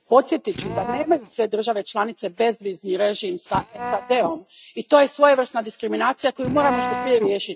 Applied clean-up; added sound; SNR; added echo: neural mask model RNNoise.